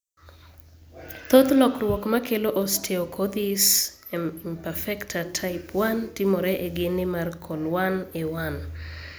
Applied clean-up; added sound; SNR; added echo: none; none; none; none.